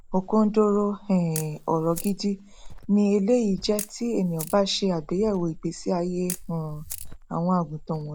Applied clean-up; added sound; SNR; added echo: none; Camera + Cricket; 15 dB; none.